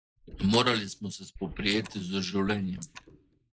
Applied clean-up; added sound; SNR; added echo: neural mask model Resemble Enhance denoiser.